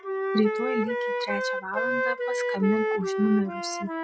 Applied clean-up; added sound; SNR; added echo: classical method log-MMSE.